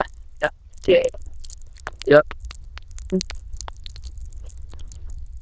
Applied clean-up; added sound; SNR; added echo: neural diffusion model UNIVERSE++.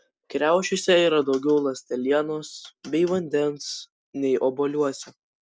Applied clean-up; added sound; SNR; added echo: none; none; none; none.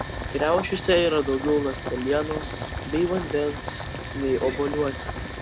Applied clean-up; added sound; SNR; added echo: none; Boiling; 3 dB; none.